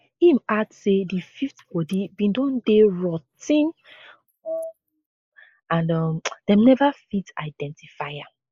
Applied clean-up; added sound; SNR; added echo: neural mask model Resemble Enhance denoiser.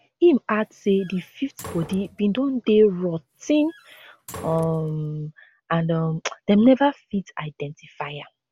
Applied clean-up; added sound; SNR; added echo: none; Slam; 20 dB; none.